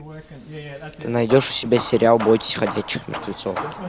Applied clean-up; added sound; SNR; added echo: none; Hammer / Wood; 12 dB; none.